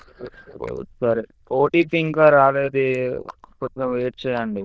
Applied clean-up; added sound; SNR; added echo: neural diffusion model UNIVERSE++.